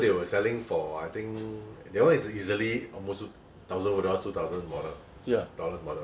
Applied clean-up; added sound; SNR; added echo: none; none; none; none.